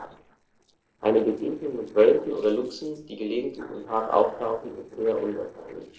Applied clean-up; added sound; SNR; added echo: neural separator model SepFormer DNS4.